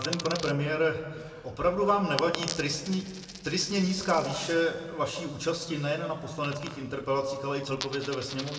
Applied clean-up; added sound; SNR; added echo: none; Coin (dropping); 13 dB; reverberation time 1.4 s.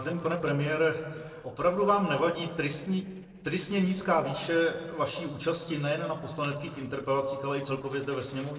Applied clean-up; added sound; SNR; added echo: neural separator model SepFormer DNS4.